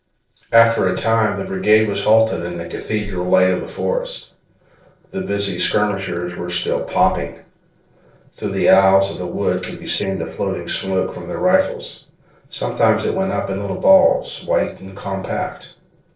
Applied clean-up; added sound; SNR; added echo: neural separator model SepFormer DNS4.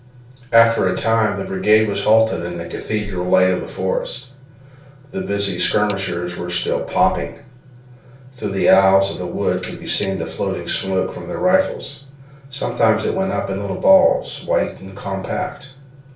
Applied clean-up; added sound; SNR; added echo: none; Bicycle bell; 7 dB; reverberation time 0.4 s.